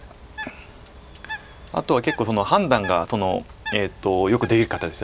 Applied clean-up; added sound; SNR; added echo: none; Bird; 15 dB; none.